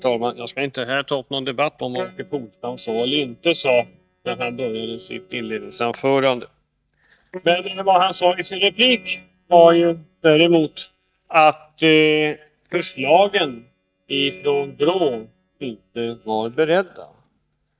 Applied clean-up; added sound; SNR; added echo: neural mask model DeepFilterNet 3.